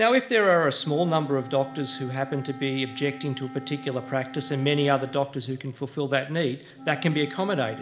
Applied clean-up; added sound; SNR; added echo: none; Wind instrument, woodwind instrument; 16 dB; reverberation time 3.0 s.